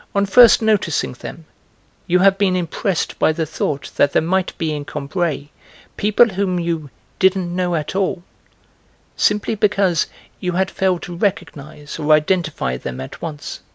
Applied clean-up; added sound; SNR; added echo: none; none; none; none.